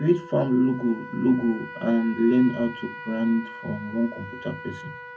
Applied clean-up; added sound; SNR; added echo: none; Trumpet; 15 dB; reverberation time 0.3 s.